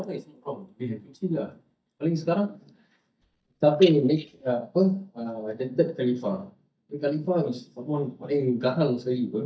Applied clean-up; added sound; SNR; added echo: neural mask model DeepFilterNet 3.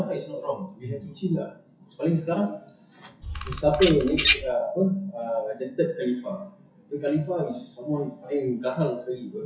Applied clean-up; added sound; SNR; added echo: classical method WPE with log-MMSE.